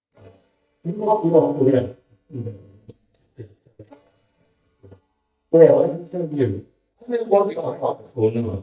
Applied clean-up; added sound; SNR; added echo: neural mask model DeepFilterNet 3.